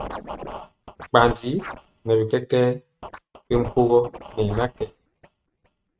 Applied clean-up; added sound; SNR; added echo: neural mask model RNNoise.